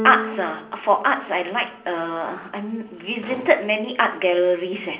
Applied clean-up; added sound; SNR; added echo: none; Keyboard (musical); 14 dB; reverberation time 0.5 s.